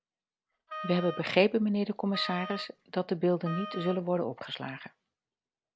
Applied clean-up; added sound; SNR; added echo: none; Wind instrument, woodwind instrument; 12 dB; none.